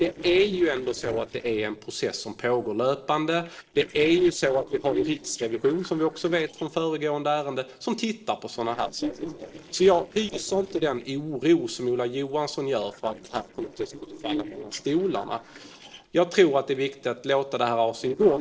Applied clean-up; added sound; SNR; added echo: neural separator model SepFormer DNS4.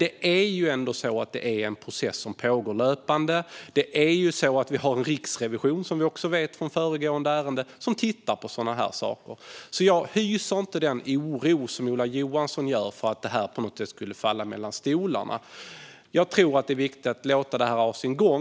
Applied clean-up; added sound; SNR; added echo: none; none; none; none.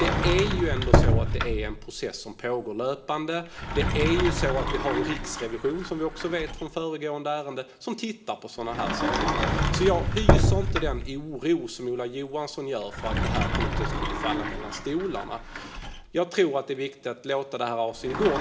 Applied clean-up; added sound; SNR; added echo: none; Sliding door; -2 dB; reverberation time 0.8 s.